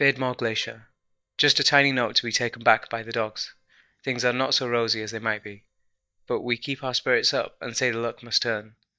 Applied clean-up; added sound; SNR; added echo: neural mask model DeepFilterNet 3.